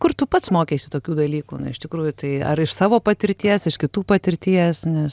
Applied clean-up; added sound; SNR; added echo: none; none; none; none.